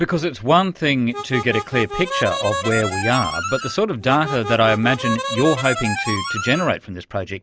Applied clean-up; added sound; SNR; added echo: none; Harmonica; 6 dB; none.